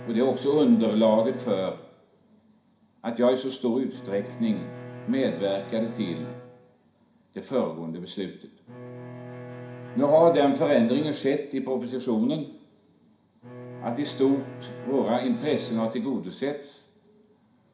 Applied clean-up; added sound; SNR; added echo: none; Bowed string instrument; 15 dB; reverberation time 0.5 s.